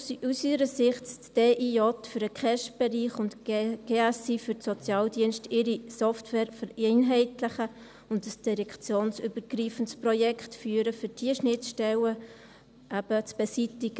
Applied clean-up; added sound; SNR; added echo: none; none; none; none.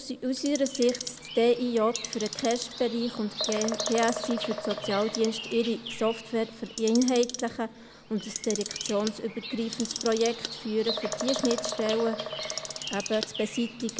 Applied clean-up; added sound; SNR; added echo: none; Bird vocalization, bird call, bird song + Clock; 8 dB; none.